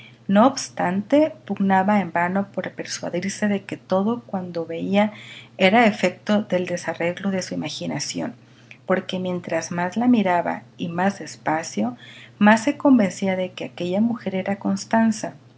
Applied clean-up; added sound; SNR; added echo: none; none; none; none.